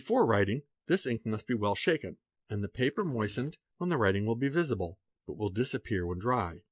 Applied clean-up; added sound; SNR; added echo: neural mask model Resemble Enhance denoiser.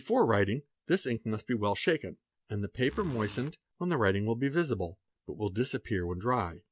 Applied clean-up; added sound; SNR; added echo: none; Zipper (clothing); 15 dB; none.